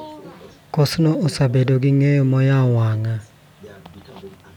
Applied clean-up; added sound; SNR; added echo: none; none; none; none.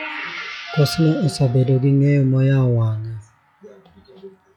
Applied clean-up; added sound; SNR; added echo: classical method log-MMSE.